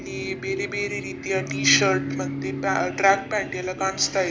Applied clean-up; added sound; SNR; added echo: none; none; none; none.